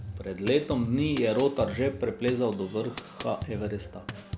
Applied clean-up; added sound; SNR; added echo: none; Drum kit; 11 dB; none.